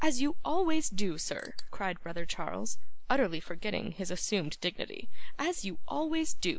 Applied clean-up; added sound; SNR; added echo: neural mask model Resemble Enhance denoiser.